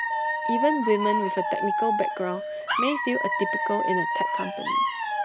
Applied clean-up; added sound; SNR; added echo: none; Alarm / Dog; -2 dB; none.